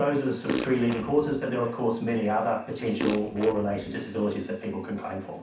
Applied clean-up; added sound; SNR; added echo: none; Fart; 7 dB; reverberation time 0.6 s.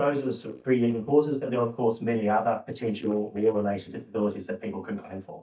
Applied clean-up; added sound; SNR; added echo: neural mask model DeepFilterNet 3.